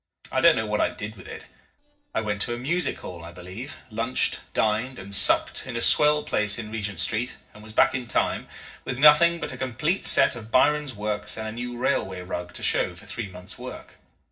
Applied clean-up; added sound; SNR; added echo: neural separator model SepFormer DNS4.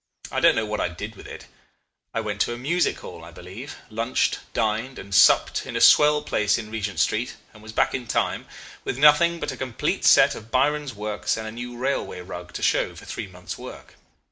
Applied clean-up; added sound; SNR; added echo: none; none; none; none.